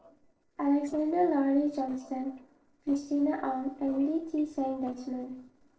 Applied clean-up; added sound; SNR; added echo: neural separator model SepFormer DNS4.